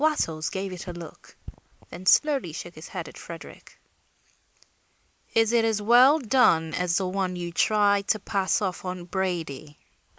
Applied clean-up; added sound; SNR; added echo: none; none; none; none.